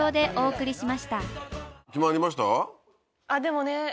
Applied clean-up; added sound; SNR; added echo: none; none; none; none.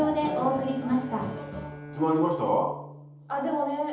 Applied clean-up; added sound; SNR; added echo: none; Bowed string instrument; 15 dB; reverberation time 0.8 s.